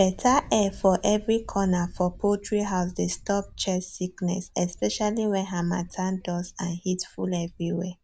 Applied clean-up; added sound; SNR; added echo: none; Wind; 20 dB; none.